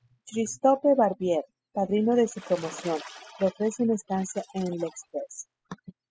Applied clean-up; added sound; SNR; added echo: classical method spectral subtraction.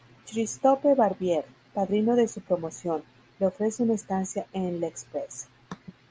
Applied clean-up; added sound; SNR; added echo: none; none; none; none.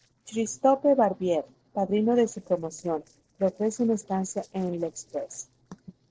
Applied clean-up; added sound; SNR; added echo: neural separator model SepFormer DNS4.